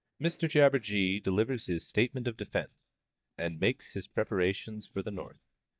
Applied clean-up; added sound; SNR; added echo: neural mask model DeepFilterNet 3.